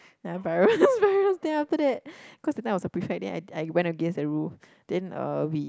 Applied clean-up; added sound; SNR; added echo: none; none; none; none.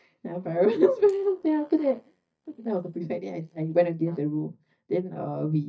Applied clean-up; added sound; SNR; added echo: neural mask model DeepFilterNet 3.